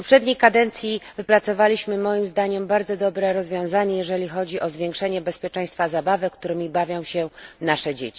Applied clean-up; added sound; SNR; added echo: none; none; none; none.